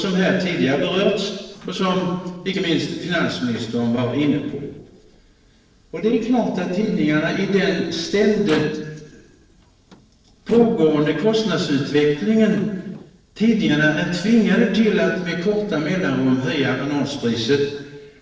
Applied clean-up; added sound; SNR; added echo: neural separator model SepFormer DNS4.